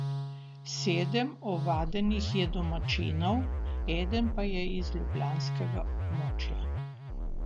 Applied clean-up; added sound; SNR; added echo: none; Musical instrument; -2 dB; none.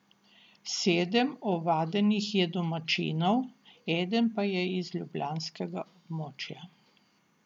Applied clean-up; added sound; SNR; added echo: none; none; none; none.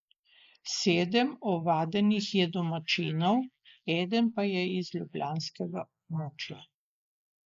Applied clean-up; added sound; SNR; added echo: neural mask model Resemble Enhance denoiser.